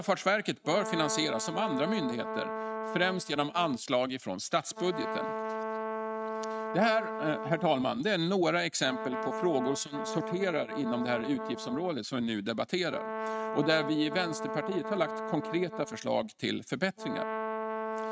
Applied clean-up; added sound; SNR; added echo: neural mask model RNNoise.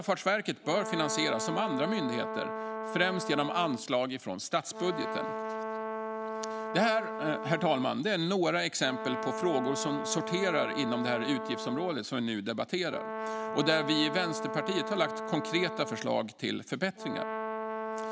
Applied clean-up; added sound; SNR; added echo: none; Brass instrument; 5 dB; none.